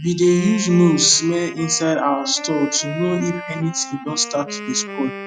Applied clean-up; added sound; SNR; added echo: classical method Wiener filter.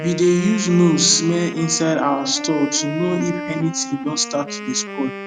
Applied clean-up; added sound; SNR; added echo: none; Wind instrument, woodwind instrument; 10 dB; none.